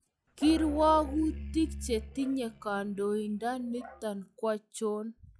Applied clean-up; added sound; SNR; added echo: classical method log-MMSE.